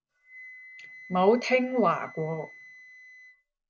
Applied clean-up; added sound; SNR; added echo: none; Wind instrument, woodwind instrument; 19 dB; none.